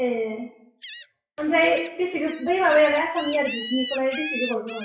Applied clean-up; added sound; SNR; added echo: classical method WPE with log-MMSE.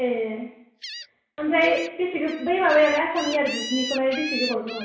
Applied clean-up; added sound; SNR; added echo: none; Gull, seagull; 12 dB; reverberation time 0.7 s.